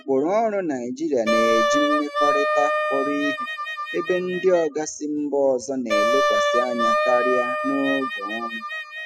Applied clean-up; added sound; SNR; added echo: classical method spectral subtraction.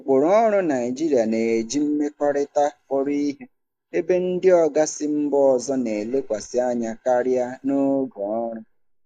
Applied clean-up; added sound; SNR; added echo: neural mask model Resemble Enhance denoiser.